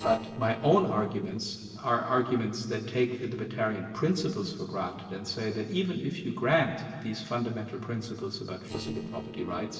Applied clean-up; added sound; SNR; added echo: neural separator model SepFormer DNS4.